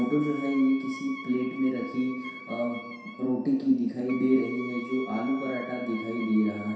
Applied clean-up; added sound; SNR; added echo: none; Wind instrument, woodwind instrument; 14 dB; reverberation time 0.7 s.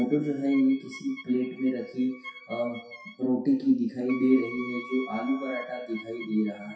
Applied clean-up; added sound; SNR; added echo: classical method WPE with log-MMSE.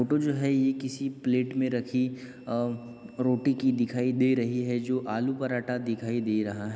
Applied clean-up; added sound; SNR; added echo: none; none; none; none.